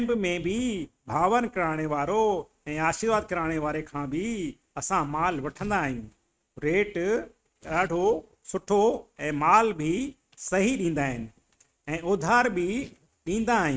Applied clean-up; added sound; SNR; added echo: neural mask model RNNoise.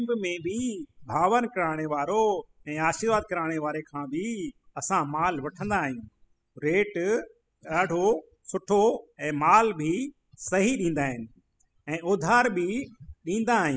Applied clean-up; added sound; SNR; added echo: classical method spectral subtraction.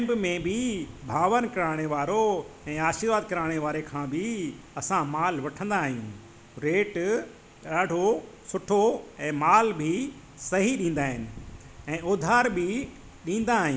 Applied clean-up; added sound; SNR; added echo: none; none; none; none.